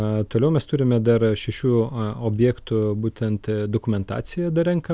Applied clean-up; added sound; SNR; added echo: none; none; none; none.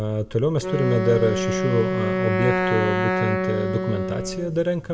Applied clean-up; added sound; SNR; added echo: none; Wind instrument, woodwind instrument; 1 dB; reverberation time 2.2 s.